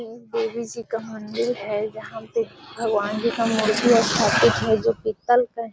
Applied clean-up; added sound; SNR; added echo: none; none; none; none.